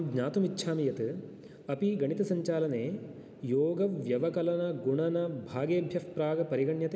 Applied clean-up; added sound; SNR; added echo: none; none; none; none.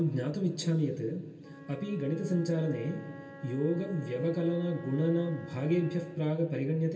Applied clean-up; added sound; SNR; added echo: none; Wind instrument, woodwind instrument; 20 dB; reverberation time 0.2 s.